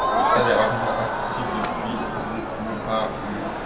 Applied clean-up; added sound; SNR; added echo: none; Crowd; -3 dB; reverberation time 1.9 s.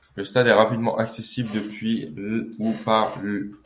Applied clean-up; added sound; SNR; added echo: none; none; none; none.